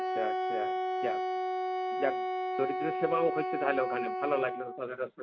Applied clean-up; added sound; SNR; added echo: none; Wind instrument, woodwind instrument; -1 dB; none.